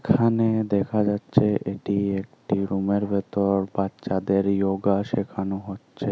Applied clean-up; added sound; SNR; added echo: none; none; none; none.